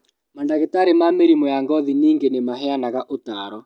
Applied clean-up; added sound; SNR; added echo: none; none; none; none.